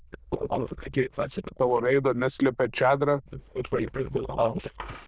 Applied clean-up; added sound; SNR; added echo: neural diffusion model UNIVERSE++.